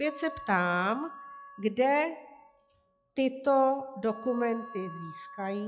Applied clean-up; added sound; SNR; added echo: classical method log-MMSE.